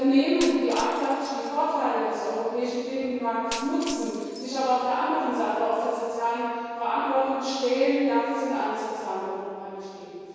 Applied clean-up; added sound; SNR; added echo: none; Shatter; 17 dB; reverberation time 2.2 s.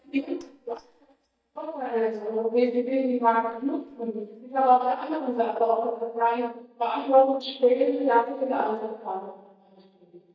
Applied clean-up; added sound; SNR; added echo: neural mask model DeepFilterNet 3.